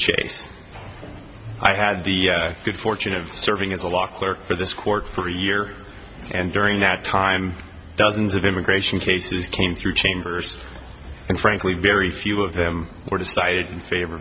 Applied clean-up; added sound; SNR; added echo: none; none; none; none.